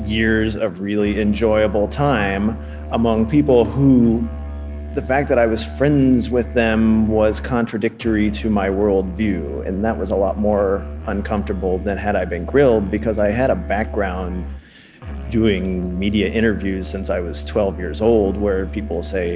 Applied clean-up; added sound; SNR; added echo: none; Musical instrument; 10 dB; none.